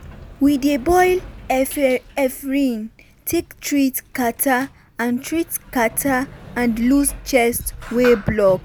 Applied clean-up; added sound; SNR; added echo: none; Sliding door; 18 dB; none.